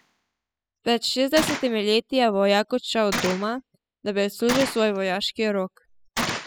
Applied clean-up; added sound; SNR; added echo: classical method spectral subtraction.